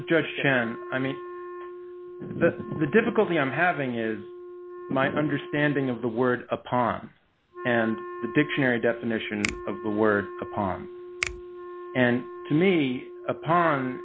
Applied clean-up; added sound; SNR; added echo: none; Wind instrument, woodwind instrument + Finger snapping; 12 dB; none.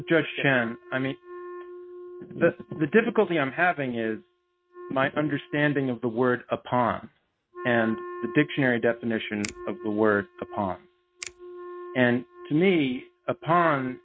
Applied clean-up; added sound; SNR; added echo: neural mask model RNNoise.